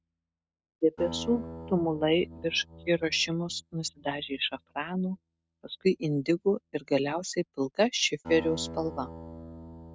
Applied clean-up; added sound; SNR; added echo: neural mask model RNNoise.